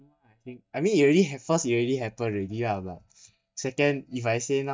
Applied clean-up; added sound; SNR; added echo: neural mask model DeepFilterNet 3.